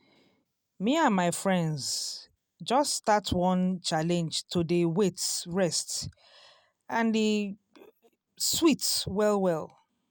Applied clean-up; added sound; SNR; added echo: none; none; none; none.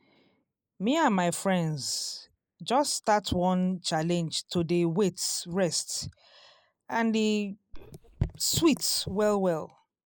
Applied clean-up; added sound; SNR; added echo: neural mask model Resemble Enhance denoiser.